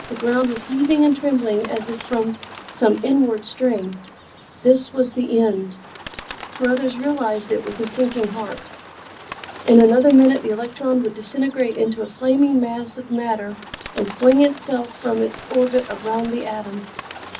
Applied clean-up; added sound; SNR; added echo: none; Bird; 17 dB; reverberation time 0.4 s.